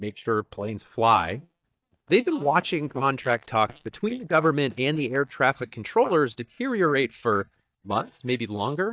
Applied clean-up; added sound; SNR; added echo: neural mask model DeepFilterNet 3.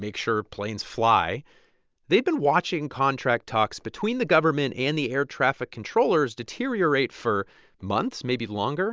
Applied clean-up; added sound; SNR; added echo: none; none; none; none.